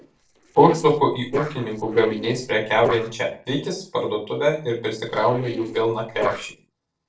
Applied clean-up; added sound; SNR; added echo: neural separator model SepFormer DNS4.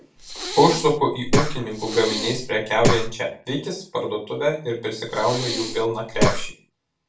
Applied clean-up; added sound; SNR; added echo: none; Breathing; 1 dB; reverberation time 0.3 s.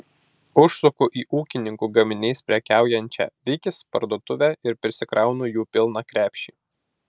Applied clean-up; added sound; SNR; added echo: none; none; none; none.